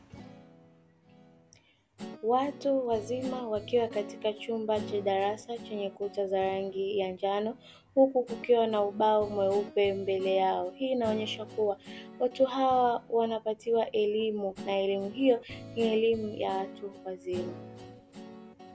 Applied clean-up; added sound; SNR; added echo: none; Guitar; 16 dB; none.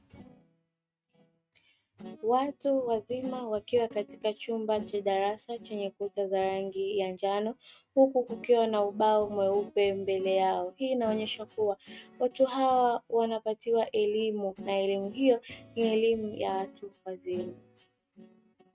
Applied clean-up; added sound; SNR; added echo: neural mask model RNNoise.